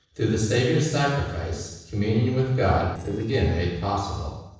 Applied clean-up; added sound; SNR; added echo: neural separator model SepFormer DNS4.